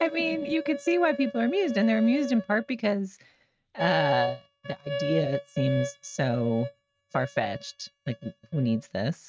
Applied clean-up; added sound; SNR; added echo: neural mask model RNNoise.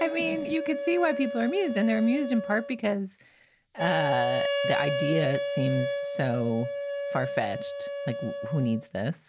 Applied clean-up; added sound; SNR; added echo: none; Wind instrument, woodwind instrument; 4 dB; none.